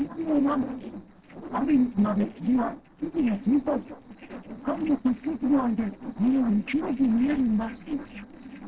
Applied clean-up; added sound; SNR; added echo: neural separator model SepFormer DNS4.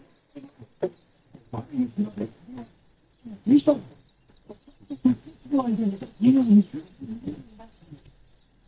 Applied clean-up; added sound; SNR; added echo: neural mask model DeepFilterNet 3.